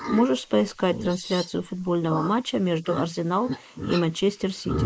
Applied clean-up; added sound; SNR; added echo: neural mask model Resemble Enhance denoiser.